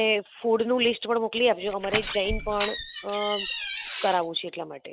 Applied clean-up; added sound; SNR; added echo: none; Door; 6 dB; none.